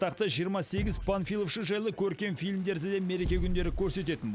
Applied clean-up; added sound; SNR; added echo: none; Thump, thud; 7 dB; none.